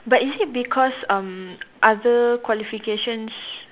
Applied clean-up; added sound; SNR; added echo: none; none; none; none.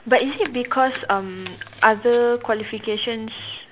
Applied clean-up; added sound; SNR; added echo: none; Chewing, mastication; 20 dB; none.